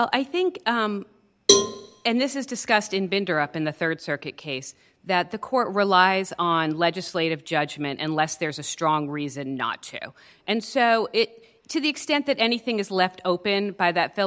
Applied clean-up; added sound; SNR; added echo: none; Cowbell; 1 dB; none.